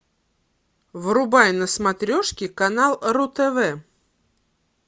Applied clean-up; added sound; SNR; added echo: none; none; none; none.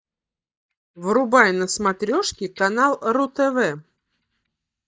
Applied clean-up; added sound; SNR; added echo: neural mask model DeepFilterNet 3.